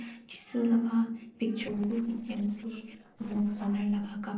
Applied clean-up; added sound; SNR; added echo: neural separator model SepFormer DNS4.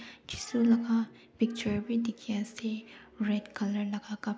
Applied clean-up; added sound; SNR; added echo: none; none; none; none.